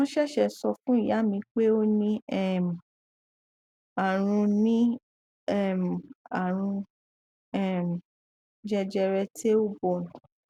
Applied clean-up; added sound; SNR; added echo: none; none; none; none.